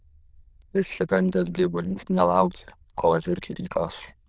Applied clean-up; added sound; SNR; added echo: neural diffusion model UNIVERSE++.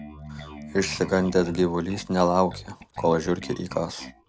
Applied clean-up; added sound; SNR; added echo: none; Bass guitar; 16 dB; none.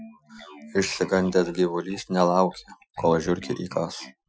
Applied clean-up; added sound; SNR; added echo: classical method Wiener filter.